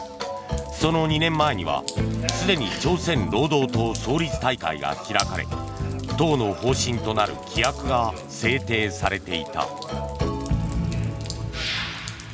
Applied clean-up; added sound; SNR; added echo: none; Drip; 18 dB; none.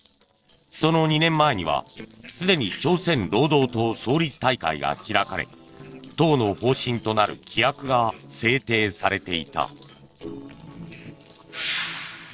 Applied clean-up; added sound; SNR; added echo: neural separator model SepFormer DNS4.